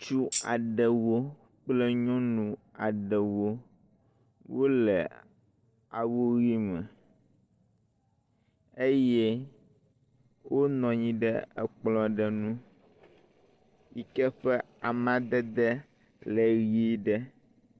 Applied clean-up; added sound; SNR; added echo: neural separator model SepFormer DNS4.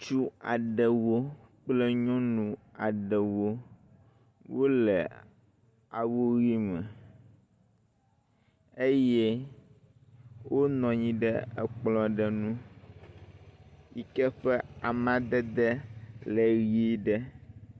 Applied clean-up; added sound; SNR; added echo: none; none; none; none.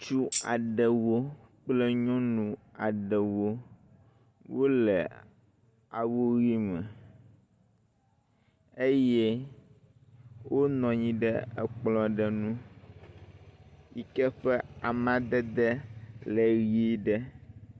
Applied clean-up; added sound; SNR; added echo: none; Tambourine; 8 dB; none.